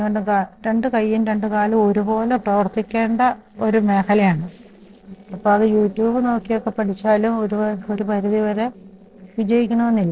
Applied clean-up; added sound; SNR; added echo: neural separator model SepFormer DNS4.